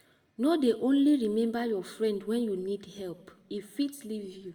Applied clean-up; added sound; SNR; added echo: none; none; none; reverberation time 0.8 s.